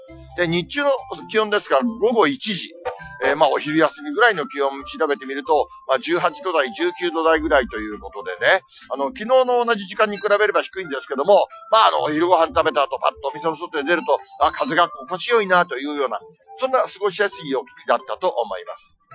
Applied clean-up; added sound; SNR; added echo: classical method Wiener filter.